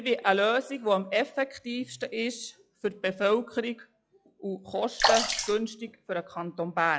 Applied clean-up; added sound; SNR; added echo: classical method log-MMSE.